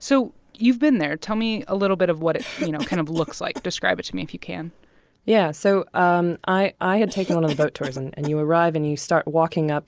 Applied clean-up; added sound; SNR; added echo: neural mask model Resemble Enhance denoiser.